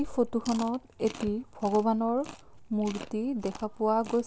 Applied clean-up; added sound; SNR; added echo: none; Chewing, mastication; 17 dB; none.